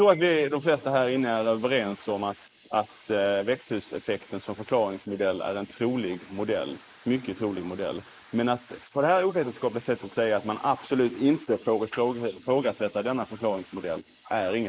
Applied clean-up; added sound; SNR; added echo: neural mask model Resemble Enhance denoiser.